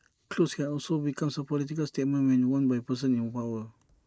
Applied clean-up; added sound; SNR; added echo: neural mask model Resemble Enhance denoiser.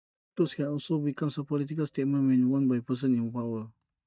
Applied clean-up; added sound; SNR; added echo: neural mask model DeepFilterNet 3.